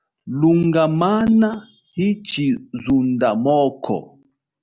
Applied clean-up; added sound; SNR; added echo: none; none; none; none.